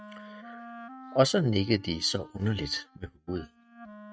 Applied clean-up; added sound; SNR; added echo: neural mask model RNNoise.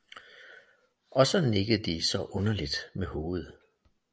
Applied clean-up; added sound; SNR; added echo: none; none; none; none.